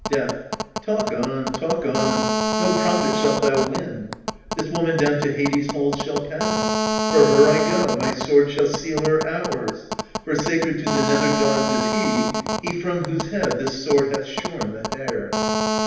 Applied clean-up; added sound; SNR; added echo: none; Telephone; 3 dB; reverberation time 0.9 s.